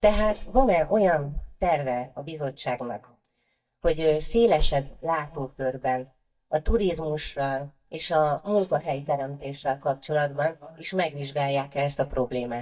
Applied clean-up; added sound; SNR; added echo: neural mask model DeepFilterNet 3.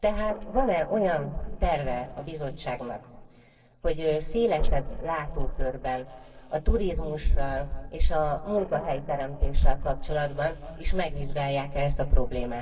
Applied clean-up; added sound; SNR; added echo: neural separator model SepFormer DNS4.